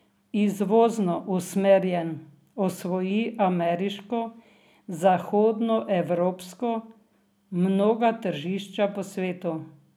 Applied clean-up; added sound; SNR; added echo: none; none; none; none.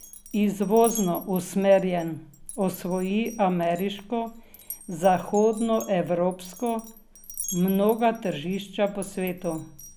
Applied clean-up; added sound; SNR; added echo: none; Glass; 14 dB; none.